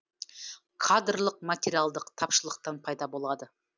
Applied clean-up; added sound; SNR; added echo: none; none; none; none.